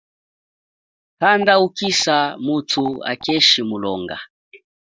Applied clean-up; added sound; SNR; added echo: neural mask model DeepFilterNet 3.